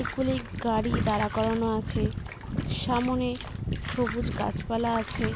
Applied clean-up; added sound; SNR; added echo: none; Bathtub (filling or washing); 13 dB; none.